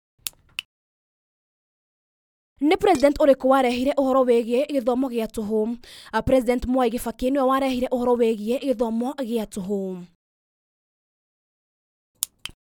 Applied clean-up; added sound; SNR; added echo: none; Dishes, pots, and pans; 19 dB; none.